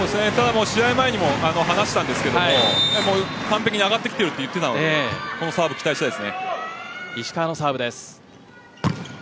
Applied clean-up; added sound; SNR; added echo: none; none; none; none.